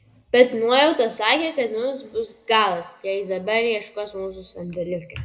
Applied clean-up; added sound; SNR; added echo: none; none; none; reverberation time 1.2 s.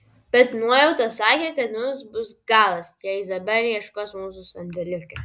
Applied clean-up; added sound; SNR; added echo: none; none; none; none.